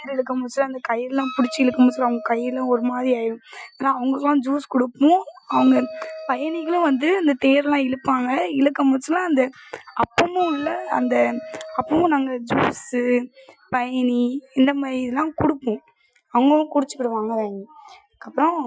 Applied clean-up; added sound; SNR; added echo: classical method Wiener filter.